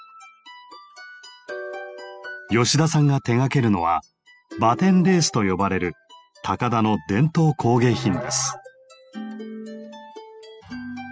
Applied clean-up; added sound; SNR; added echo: classical method spectral subtraction.